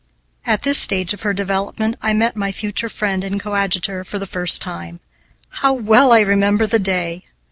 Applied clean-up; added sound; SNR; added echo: none; none; none; none.